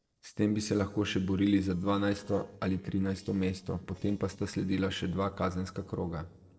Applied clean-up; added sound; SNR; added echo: neural separator model SepFormer DNS4.